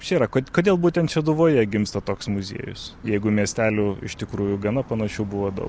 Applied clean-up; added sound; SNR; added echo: none; none; none; none.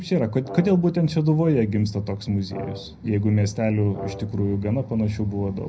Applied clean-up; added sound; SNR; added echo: none; Brass instrument; 16 dB; reverberation time 0.4 s.